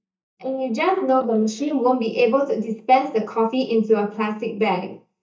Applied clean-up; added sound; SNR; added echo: neural mask model DeepFilterNet 3.